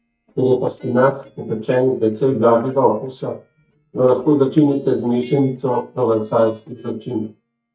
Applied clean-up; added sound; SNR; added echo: neural mask model DeepFilterNet 3.